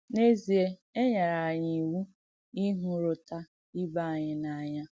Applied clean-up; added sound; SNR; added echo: none; none; none; none.